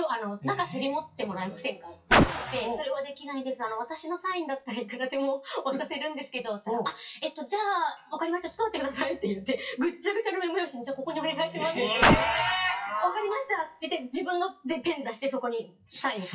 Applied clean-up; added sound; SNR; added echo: classical method WPE with log-MMSE.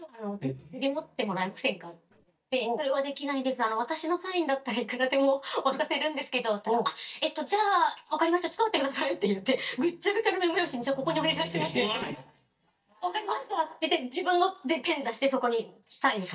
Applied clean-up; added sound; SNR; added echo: neural mask model DeepFilterNet 3.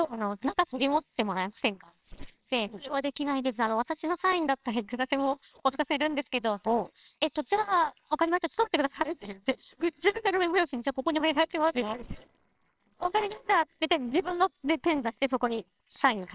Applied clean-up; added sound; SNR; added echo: neural separator model SepFormer WHAMR!.